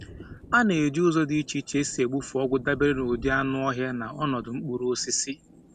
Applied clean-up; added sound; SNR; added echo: none; Thunder; 19 dB; none.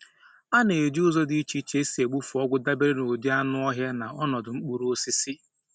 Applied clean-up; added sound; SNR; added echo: none; none; none; none.